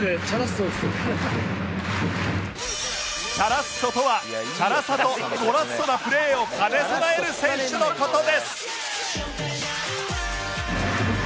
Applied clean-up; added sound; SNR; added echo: none; Walk, footsteps; 19 dB; none.